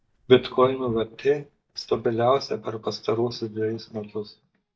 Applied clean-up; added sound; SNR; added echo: neural mask model DeepFilterNet 3.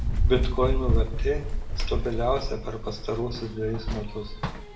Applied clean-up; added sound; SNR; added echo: none; Run; -3 dB; reverberation time 0.6 s.